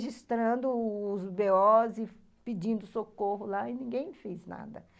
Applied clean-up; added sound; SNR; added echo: none; none; none; none.